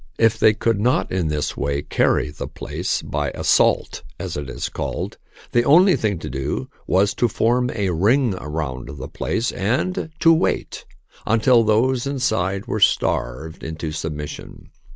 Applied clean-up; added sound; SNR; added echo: none; none; none; none.